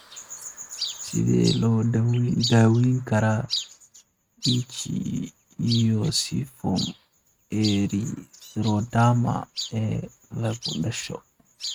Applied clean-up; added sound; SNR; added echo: neural mask model RNNoise.